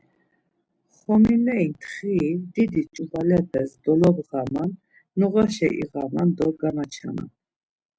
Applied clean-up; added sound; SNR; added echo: none; none; none; none.